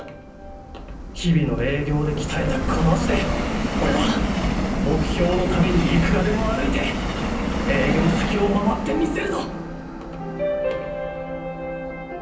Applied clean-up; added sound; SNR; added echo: none; Subway, metro, underground; 0 dB; reverberation time 0.6 s.